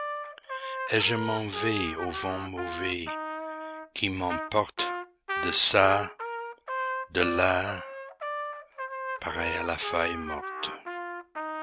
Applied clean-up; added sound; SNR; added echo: none; Trumpet; 7 dB; none.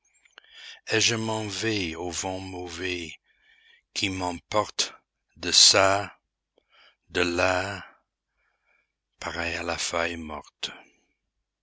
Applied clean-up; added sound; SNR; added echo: none; none; none; none.